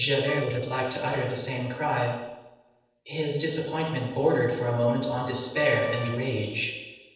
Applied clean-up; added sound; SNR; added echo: neural separator model SepFormer DNS4.